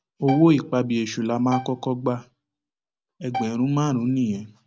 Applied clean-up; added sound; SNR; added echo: none; Bowed string instrument; 13 dB; none.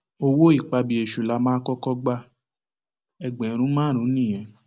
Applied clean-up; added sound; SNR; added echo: none; none; none; none.